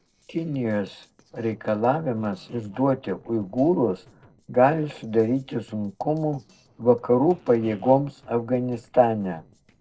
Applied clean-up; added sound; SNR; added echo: neural separator model SepFormer DNS4.